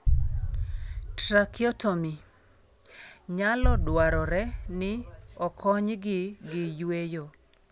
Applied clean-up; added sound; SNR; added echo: none; Boom; 1 dB; none.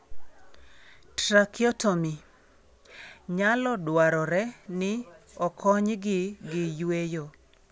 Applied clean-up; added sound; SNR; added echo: none; none; none; none.